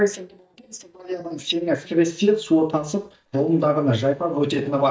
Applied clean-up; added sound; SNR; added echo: neural mask model DeepFilterNet 3.